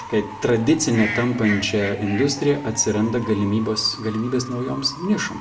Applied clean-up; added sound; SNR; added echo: none; Bird / Fowl; 12 dB; reverberation time 0.5 s.